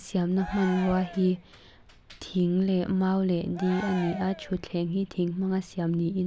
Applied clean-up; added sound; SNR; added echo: none; Cheering; 15 dB; none.